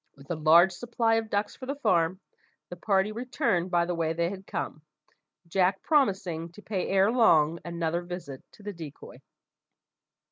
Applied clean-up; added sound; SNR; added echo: none; none; none; none.